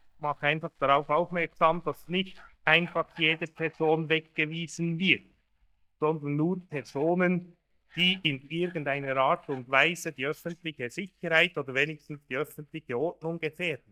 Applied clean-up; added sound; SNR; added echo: neural mask model DeepFilterNet 3.